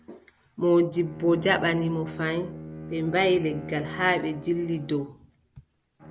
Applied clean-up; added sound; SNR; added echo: none; Bowed string instrument; 13 dB; none.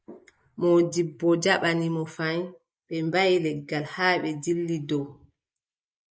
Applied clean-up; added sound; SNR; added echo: neural mask model Resemble Enhance denoiser.